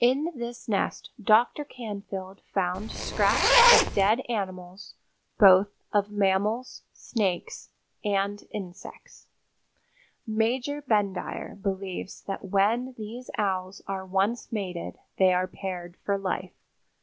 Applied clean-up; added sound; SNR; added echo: none; Zipper (clothing); -5 dB; none.